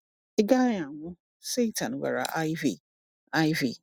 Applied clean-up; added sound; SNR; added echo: none; Coin (dropping); 17 dB; none.